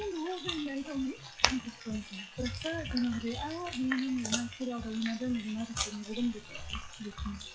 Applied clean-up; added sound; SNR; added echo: classical method WPE with log-MMSE.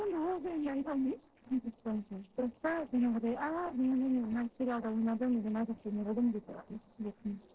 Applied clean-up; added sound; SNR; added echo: neural separator model SepFormer DNS4.